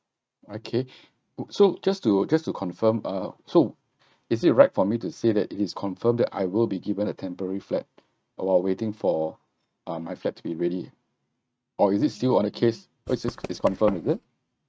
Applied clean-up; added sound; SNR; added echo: neural mask model RNNoise.